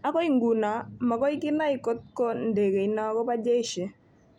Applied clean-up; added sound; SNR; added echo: none; none; none; none.